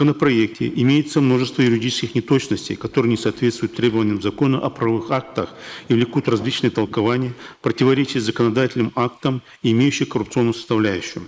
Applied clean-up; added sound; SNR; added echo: neural mask model Resemble Enhance denoiser.